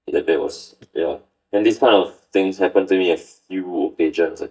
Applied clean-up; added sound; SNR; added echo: neural mask model DeepFilterNet 3.